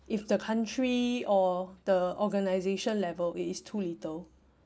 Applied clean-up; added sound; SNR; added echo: none; none; none; none.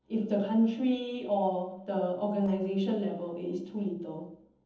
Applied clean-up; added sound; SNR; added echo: neural separator model SepFormer DNS4.